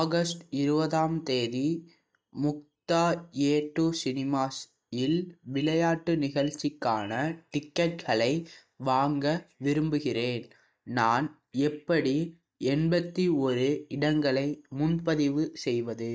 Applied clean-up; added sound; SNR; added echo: neural mask model DeepFilterNet 3.